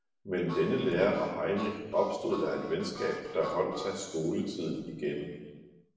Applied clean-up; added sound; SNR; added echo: none; Harmonica; 13 dB; reverberation time 1.2 s.